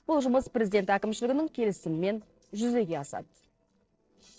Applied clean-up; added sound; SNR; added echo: neural separator model SepFormer DNS4.